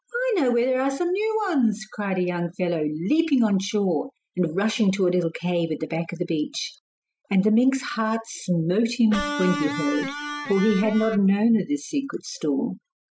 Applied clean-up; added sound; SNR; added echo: classical method Wiener filter.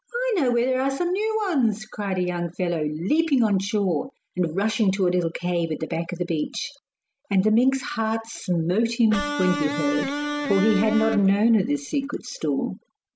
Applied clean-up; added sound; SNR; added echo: none; Electric guitar; 5 dB; none.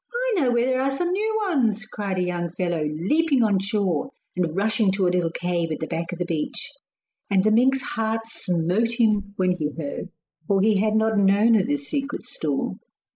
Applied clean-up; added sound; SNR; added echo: neural mask model Resemble Enhance denoiser.